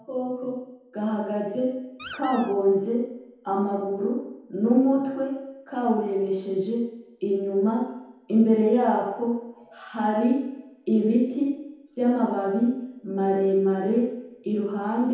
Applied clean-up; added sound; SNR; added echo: none; Squeak; 13 dB; reverberation time 0.9 s.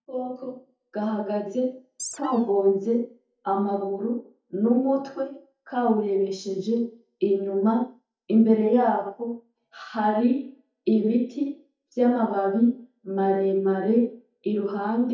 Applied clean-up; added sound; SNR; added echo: neural mask model DeepFilterNet 3.